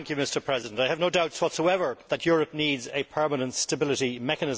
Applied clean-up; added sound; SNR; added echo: none; none; none; none.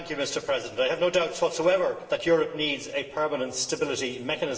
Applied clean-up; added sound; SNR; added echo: none; none; none; reverberation time 1.0 s.